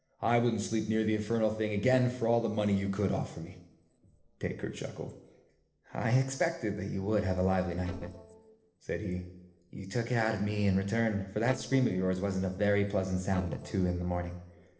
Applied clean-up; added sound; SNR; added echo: neural separator model SepFormer DNS4.